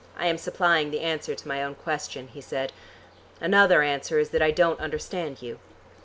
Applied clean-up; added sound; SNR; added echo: none; none; none; none.